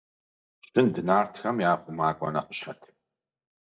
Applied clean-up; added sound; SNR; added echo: neural mask model DeepFilterNet 3.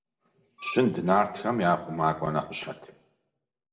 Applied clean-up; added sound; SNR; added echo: none; Bowed string instrument; 13 dB; reverberation time 0.7 s.